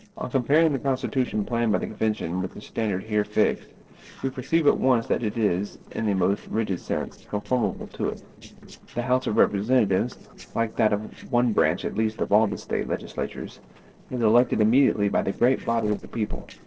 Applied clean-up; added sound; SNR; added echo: neural separator model SepFormer DNS4.